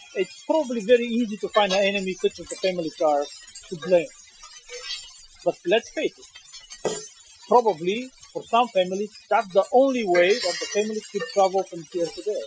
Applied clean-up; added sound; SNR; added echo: classical method Wiener filter.